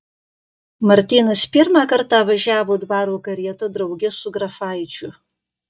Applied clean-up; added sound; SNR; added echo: neural mask model DeepFilterNet 3.